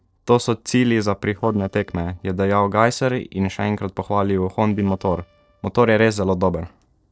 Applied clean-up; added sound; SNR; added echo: neural separator model SepFormer DNS4.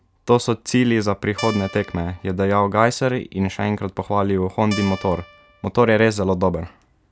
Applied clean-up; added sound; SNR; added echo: none; Guitar; 14 dB; none.